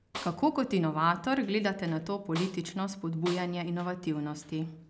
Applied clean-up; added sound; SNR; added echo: none; Snare drum; 14 dB; none.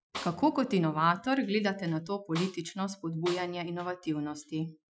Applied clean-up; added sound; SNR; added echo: classical method Wiener filter.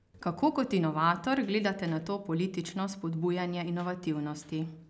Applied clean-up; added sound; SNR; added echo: none; none; none; none.